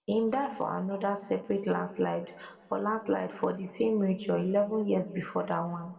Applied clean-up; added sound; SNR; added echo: none; none; none; reverberation time 1.6 s.